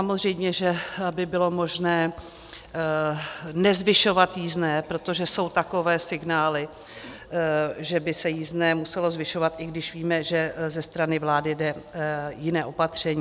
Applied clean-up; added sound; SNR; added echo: none; none; none; none.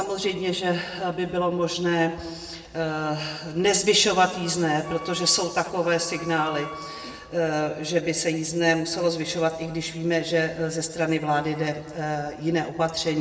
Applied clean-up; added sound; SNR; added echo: none; Wind instrument, woodwind instrument; 16 dB; reverberation time 1.4 s.